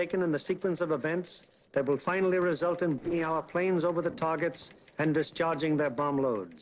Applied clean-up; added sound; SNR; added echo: neural separator model SepFormer DNS4.